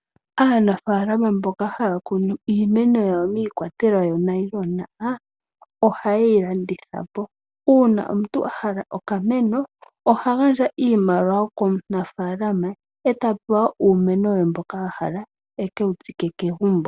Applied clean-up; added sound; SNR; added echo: none; none; none; none.